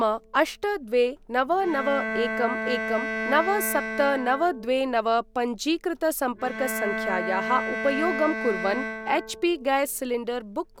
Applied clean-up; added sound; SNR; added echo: none; Bowed string instrument; 7 dB; none.